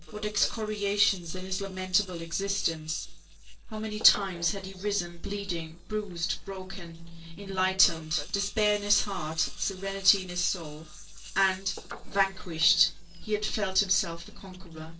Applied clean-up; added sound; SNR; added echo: neural separator model SepFormer DNS4.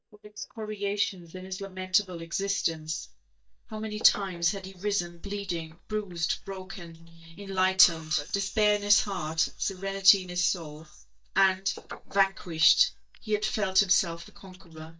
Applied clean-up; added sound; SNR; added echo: neural mask model DeepFilterNet 3.